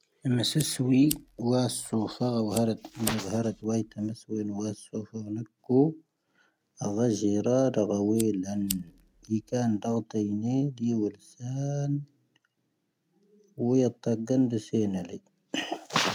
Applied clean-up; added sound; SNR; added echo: none; Fire; 14 dB; none.